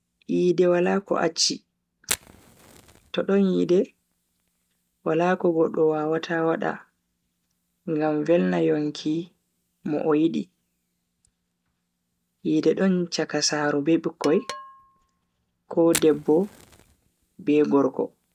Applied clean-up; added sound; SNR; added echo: none; Percussion + Fire; 18 dB; none.